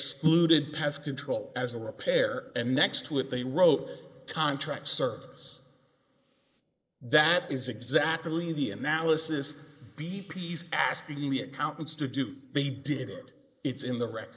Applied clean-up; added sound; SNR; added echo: neural mask model Resemble Enhance denoiser.